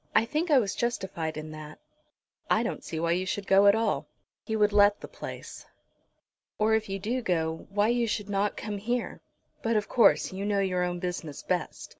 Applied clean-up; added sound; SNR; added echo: none; none; none; none.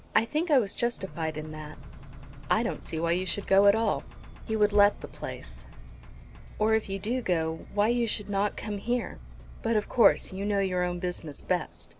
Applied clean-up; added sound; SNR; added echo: none; Engine; 15 dB; none.